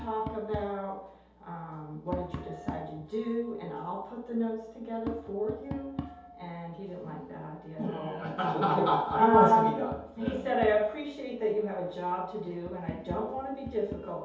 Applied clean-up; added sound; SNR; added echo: none; Tap; 13 dB; reverberation time 0.8 s.